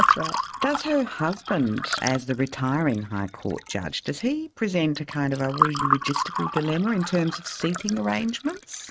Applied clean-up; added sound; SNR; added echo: neural mask model RNNoise.